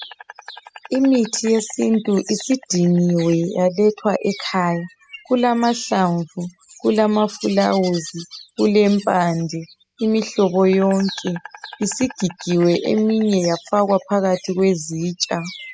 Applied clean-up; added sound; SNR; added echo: classical method spectral subtraction.